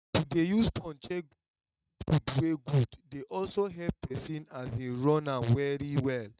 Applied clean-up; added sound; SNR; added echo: neural mask model RNNoise.